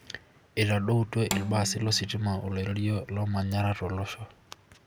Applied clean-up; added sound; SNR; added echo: none; Bowed string instrument; 11 dB; none.